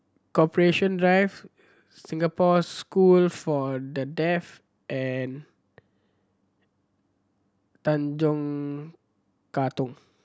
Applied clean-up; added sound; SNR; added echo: none; none; none; none.